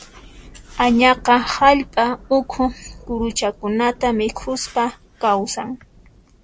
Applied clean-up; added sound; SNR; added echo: none; Thunder / Rain; 20 dB; none.